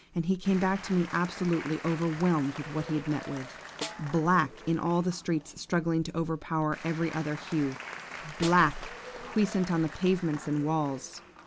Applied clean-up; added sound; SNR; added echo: none; Applause / Crowd + Snare drum; 14 dB; none.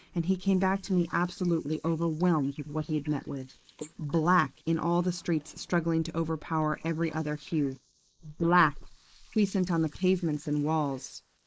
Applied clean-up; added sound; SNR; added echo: neural mask model Resemble Enhance denoiser.